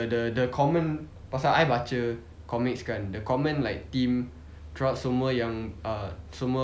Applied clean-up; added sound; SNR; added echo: none; none; none; none.